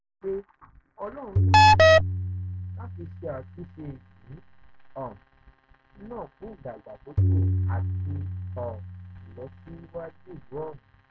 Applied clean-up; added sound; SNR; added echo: none; Tabla; 0 dB; none.